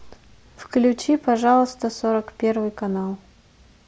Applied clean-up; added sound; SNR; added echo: none; none; none; none.